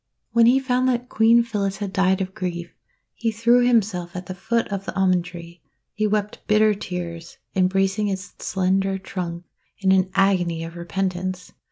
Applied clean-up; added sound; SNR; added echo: none; none; none; none.